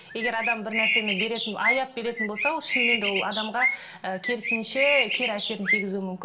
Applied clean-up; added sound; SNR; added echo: none; Bird; -2 dB; reverberation time 0.6 s.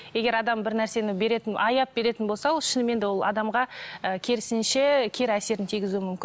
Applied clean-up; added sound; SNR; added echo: none; none; none; none.